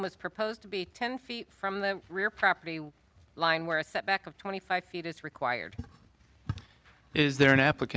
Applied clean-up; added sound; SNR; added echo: none; none; none; none.